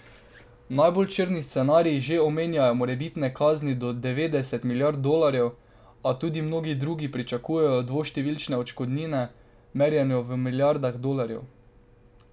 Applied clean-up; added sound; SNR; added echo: none; none; none; none.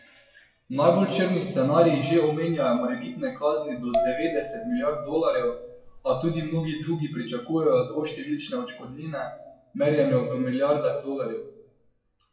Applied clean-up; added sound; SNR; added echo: classical method WPE with log-MMSE.